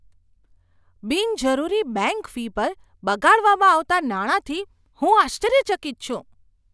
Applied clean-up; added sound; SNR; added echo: none; none; none; none.